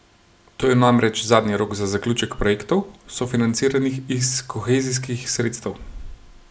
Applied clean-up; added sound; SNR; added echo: none; none; none; none.